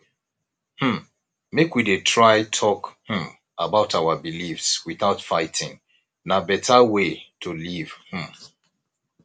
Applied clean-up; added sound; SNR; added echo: none; none; none; none.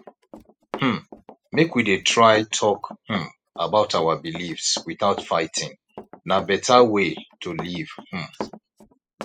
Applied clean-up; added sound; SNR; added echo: classical method spectral subtraction.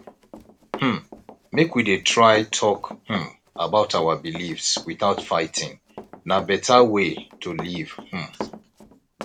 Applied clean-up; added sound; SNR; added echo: none; Run; 16 dB; none.